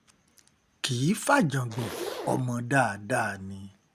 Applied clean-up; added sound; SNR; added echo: none; Zipper (clothing); 12 dB; none.